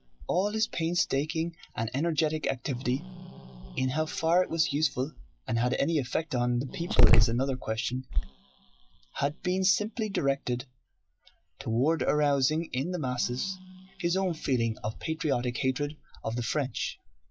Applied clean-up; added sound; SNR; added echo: classical method log-MMSE.